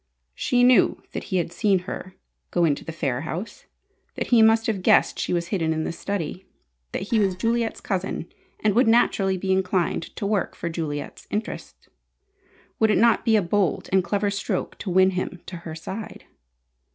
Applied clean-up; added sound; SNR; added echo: neural separator model SepFormer DNS4.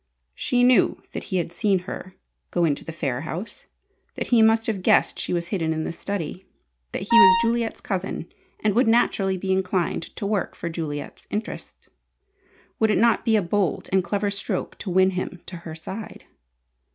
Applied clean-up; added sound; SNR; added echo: none; Wind instrument, woodwind instrument; -4 dB; none.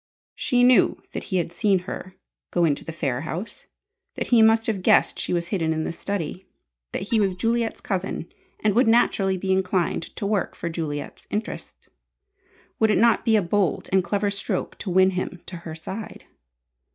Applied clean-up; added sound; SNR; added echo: neural mask model DeepFilterNet 3.